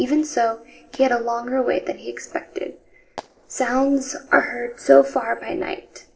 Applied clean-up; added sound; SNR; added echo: neural separator model SepFormer DNS4.